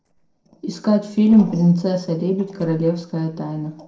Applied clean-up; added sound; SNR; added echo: neural separator model SepFormer DNS4.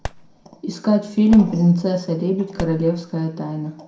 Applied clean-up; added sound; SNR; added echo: none; Fireworks; 17 dB; reverberation time 0.5 s.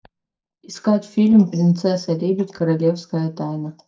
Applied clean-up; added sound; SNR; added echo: neural mask model DeepFilterNet 3.